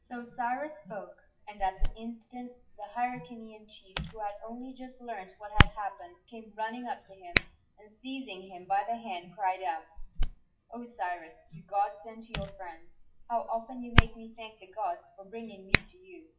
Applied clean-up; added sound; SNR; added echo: classical method WPE with log-MMSE.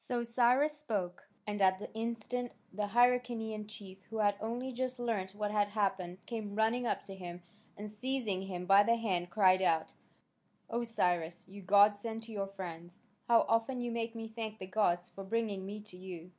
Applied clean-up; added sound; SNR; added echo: none; none; none; none.